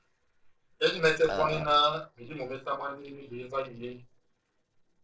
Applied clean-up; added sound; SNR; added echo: neural separator model SepFormer DNS4.